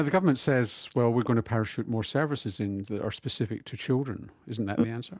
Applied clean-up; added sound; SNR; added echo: none; none; none; none.